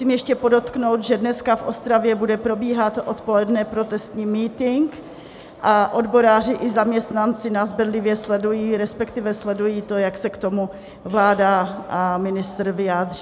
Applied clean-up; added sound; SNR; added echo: none; none; none; none.